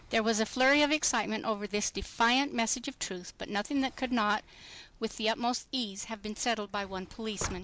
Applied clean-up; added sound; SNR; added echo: none; Sliding door; 20 dB; none.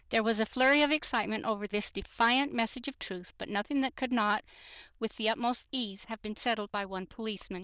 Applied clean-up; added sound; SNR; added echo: neural diffusion model UNIVERSE++.